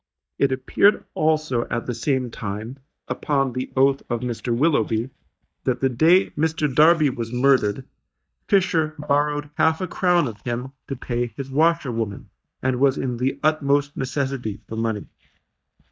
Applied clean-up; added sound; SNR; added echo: neural mask model DeepFilterNet 3.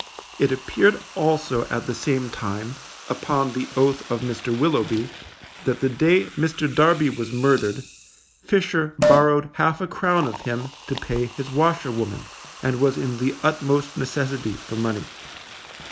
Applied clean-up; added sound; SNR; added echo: none; Liquid; 11 dB; none.